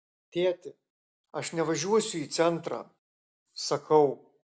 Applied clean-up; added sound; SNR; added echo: none; none; none; none.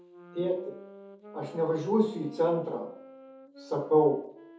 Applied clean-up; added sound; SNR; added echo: none; Wind instrument, woodwind instrument; 19 dB; reverberation time 0.5 s.